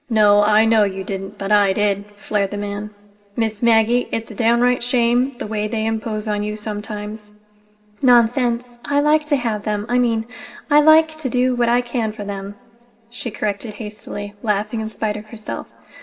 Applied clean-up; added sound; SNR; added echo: none; none; none; reverberation time 2.0 s.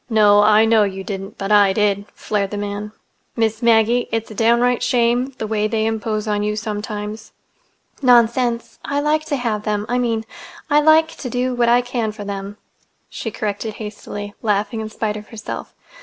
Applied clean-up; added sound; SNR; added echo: none; none; none; none.